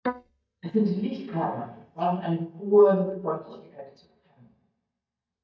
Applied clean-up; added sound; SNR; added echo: neural mask model DeepFilterNet 3.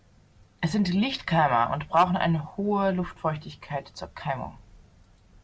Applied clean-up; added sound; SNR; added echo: none; none; none; none.